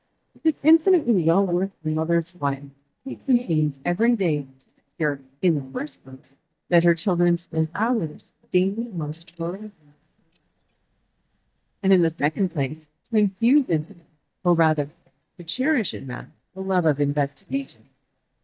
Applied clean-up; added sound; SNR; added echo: neural mask model DeepFilterNet 3.